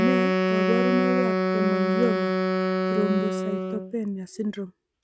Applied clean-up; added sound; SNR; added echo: neural mask model RNNoise.